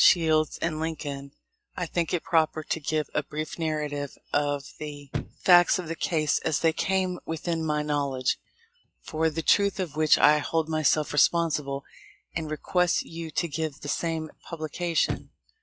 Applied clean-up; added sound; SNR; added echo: classical method log-MMSE.